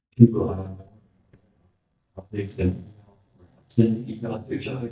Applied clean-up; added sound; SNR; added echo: neural mask model DeepFilterNet 3.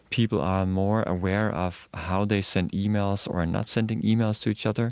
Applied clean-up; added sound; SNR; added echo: none; none; none; none.